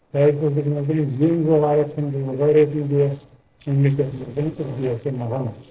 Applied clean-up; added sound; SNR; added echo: neural separator model SepFormer DNS4.